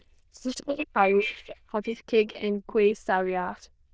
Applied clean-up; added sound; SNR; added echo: neural diffusion model UNIVERSE++.